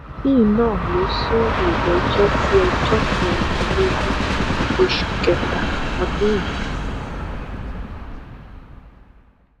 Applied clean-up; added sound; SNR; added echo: none; Train; -1 dB; none.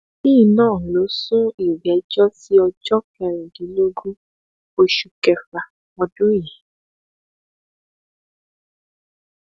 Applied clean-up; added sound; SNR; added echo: none; none; none; none.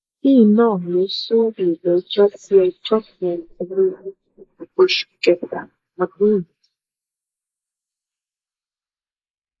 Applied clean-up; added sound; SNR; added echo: neural mask model Resemble Enhance denoiser.